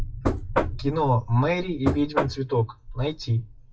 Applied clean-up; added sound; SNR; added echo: classical method WPE with log-MMSE.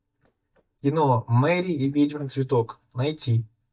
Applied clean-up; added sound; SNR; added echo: neural mask model DeepFilterNet 3.